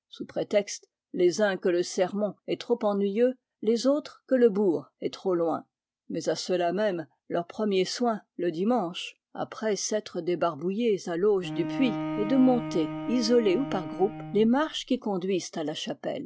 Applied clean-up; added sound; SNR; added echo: none; Bowed string instrument; 7 dB; none.